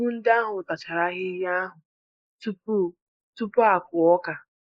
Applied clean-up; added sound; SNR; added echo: neural mask model Resemble Enhance denoiser.